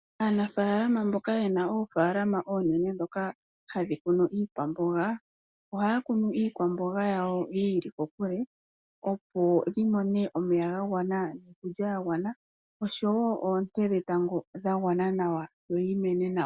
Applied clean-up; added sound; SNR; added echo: none; none; none; none.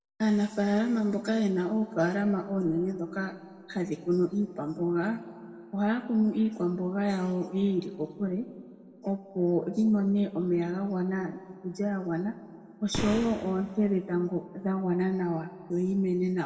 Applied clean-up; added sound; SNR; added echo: none; Boom; 8 dB; reverberation time 1.6 s.